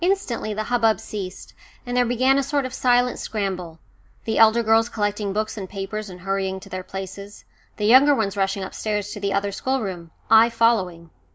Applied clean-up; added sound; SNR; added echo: none; none; none; none.